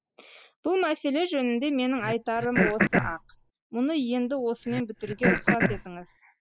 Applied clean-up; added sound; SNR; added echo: neural mask model Resemble Enhance denoiser.